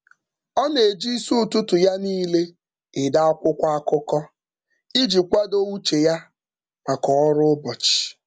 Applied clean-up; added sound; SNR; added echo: none; none; none; none.